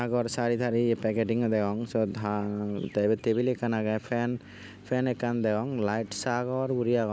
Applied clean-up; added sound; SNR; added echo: none; none; none; none.